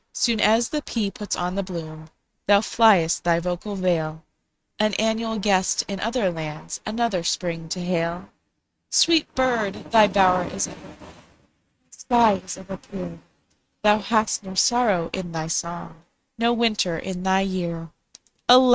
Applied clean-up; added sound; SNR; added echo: neural mask model RNNoise.